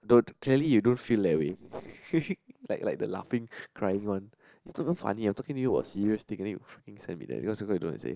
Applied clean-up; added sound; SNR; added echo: neural separator model SepFormer DNS4.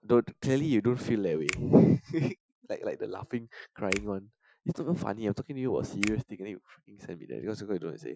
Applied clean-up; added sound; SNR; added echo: classical method Wiener filter.